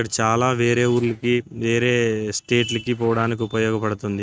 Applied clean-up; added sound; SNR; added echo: neural mask model RNNoise.